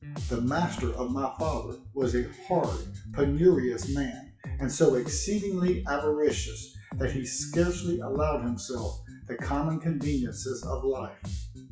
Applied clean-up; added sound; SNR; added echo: classical method WPE with log-MMSE.